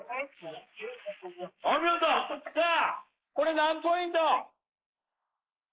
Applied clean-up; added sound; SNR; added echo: neural mask model Resemble Enhance denoiser.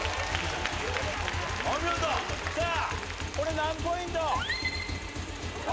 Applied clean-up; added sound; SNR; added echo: none; Motorcycle / Engine; 4 dB; none.